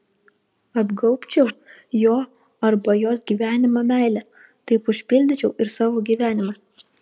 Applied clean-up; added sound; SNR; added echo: none; none; none; none.